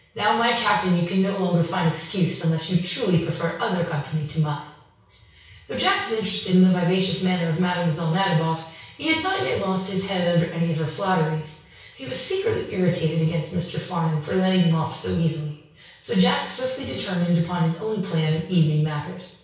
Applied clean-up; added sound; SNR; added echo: none; none; none; reverberation time 0.6 s.